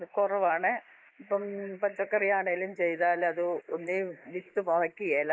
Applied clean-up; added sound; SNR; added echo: neural mask model Resemble Enhance denoiser.